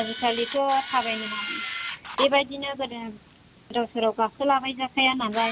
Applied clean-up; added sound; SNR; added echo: none; Camera; 4 dB; none.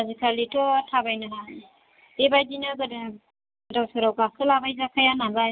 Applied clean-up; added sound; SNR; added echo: none; none; none; none.